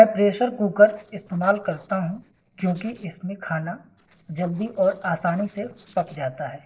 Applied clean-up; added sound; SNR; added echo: neural separator model SepFormer DNS4.